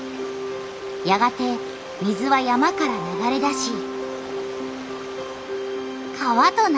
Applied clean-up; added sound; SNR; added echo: none; none; none; none.